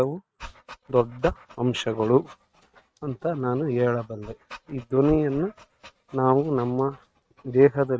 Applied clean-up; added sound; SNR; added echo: neural mask model RNNoise.